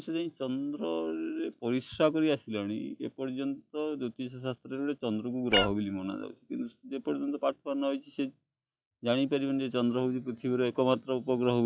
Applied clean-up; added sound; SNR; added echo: classical method log-MMSE.